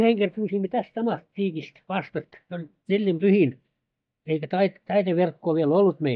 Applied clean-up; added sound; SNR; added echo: neural mask model DeepFilterNet 3.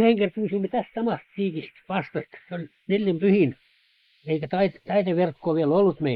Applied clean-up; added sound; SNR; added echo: neural mask model Resemble Enhance denoiser.